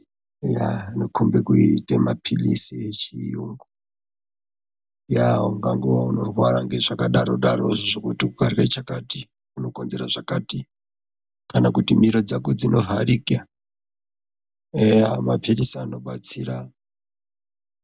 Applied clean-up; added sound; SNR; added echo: none; none; none; none.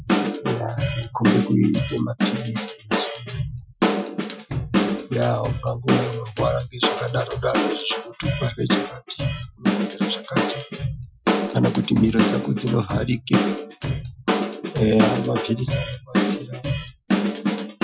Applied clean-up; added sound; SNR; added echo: classical method Wiener filter.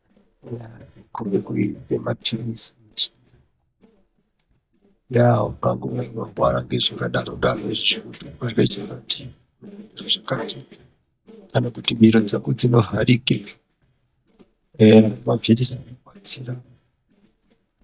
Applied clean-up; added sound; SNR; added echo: neural mask model DeepFilterNet 3.